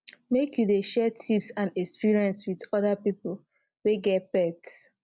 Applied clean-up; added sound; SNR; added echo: none; none; none; none.